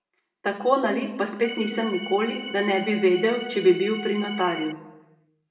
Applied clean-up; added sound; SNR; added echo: none; Organ; 10 dB; reverberation time 0.8 s.